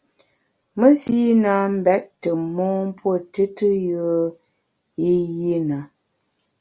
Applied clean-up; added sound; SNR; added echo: none; none; none; none.